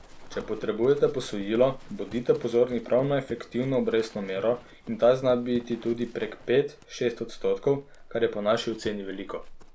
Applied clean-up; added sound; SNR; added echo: none; Livestock, farm animals, working animals; 18 dB; none.